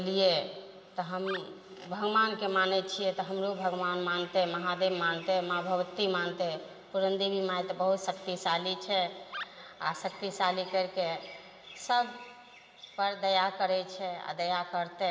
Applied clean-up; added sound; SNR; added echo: none; Animal; 14 dB; reverberation time 1.9 s.